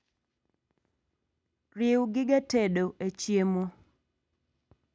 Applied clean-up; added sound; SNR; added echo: none; none; none; none.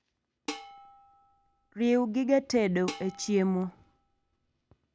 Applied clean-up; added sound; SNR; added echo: none; Dishes, pots, and pans; 15 dB; none.